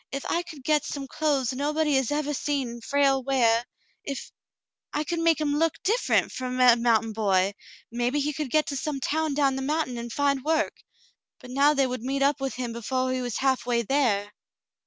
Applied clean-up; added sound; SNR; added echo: none; none; none; none.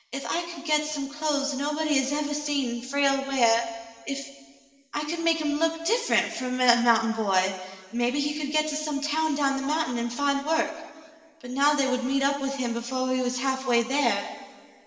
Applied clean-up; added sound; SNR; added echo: none; none; none; reverberation time 2.3 s.